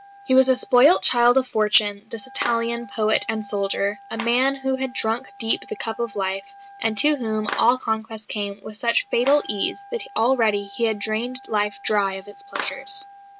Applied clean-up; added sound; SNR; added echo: none; Clapping + Wind instrument, woodwind instrument; 16 dB; none.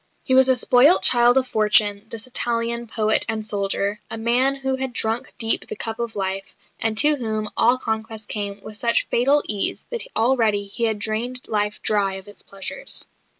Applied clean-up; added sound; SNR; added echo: none; none; none; none.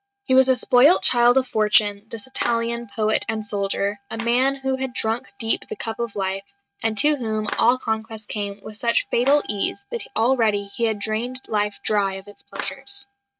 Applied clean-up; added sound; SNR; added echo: neural mask model RNNoise.